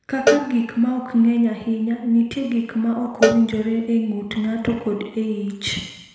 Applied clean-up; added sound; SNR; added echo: none; Cowbell; 6 dB; reverberation time 1.0 s.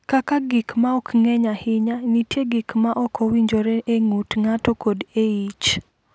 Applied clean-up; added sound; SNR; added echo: none; none; none; none.